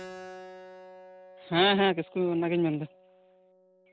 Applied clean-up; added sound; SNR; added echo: none; Keyboard (musical); 19 dB; none.